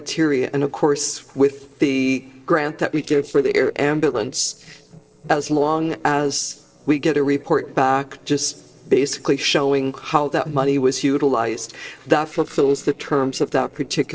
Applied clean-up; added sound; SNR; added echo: neural separator model SepFormer DNS4.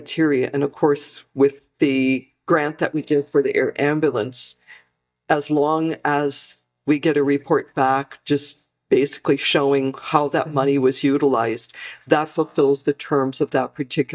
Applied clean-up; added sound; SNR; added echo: neural mask model DeepFilterNet 3.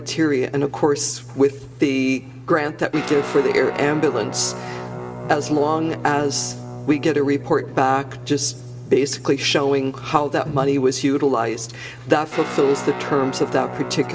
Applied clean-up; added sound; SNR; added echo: none; Guitar; 12 dB; reverberation time 0.7 s.